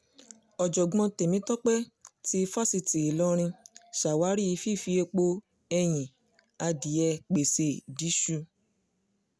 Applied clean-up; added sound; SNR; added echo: none; none; none; none.